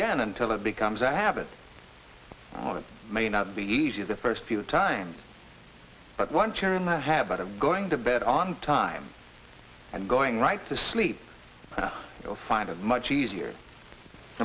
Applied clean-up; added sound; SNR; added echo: none; none; none; none.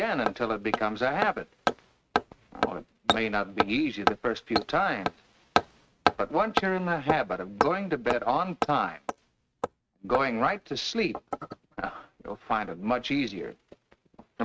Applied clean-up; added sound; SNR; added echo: neural mask model RNNoise.